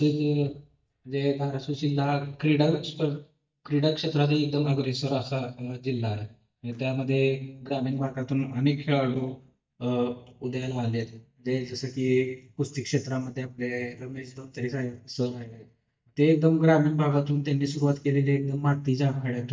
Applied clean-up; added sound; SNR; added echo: neural mask model DeepFilterNet 3.